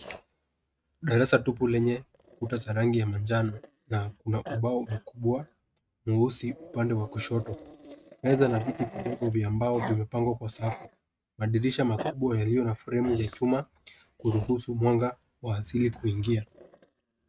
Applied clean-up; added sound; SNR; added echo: neural mask model RNNoise.